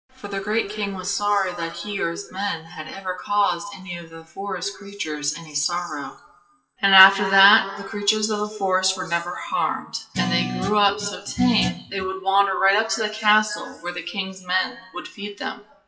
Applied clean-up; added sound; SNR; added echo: classical method WPE with log-MMSE.